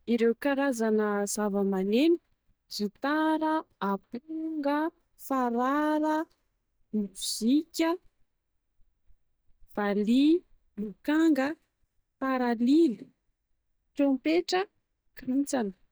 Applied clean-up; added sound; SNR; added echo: neural mask model DeepFilterNet 3.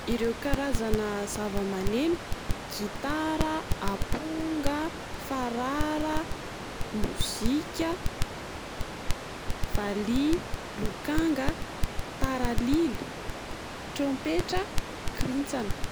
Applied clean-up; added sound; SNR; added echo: none; Crackle; 0 dB; none.